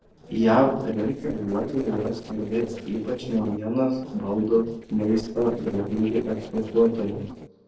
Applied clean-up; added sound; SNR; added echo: neural separator model SepFormer DNS4.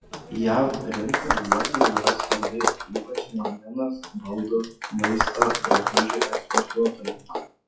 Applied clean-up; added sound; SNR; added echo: classical method WPE with log-MMSE.